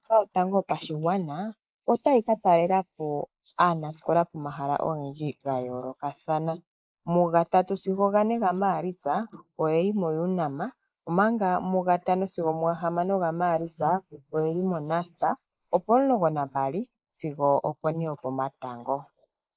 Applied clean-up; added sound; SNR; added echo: neural mask model Resemble Enhance denoiser.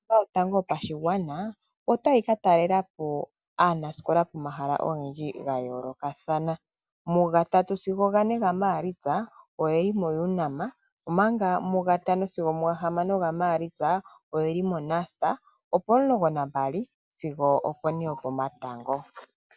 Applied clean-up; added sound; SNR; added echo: none; none; none; none.